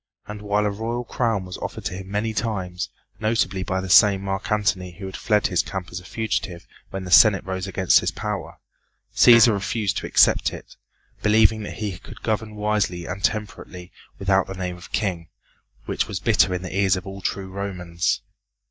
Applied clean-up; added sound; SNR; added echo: neural mask model DeepFilterNet 3.